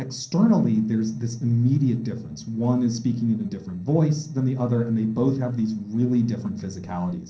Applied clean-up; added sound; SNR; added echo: neural separator model SepFormer DNS4.